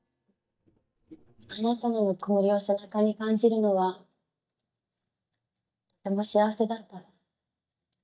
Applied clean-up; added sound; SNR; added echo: neural mask model DeepFilterNet 3.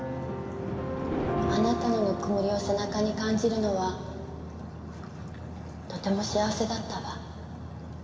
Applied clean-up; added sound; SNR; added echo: none; Thunder; 11 dB; reverberation time 2.7 s.